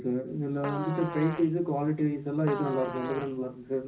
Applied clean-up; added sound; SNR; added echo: none; Fart; 10 dB; reverberation time 0.4 s.